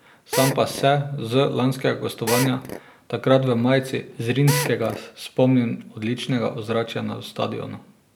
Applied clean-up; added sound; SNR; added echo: none; Drill; 6 dB; none.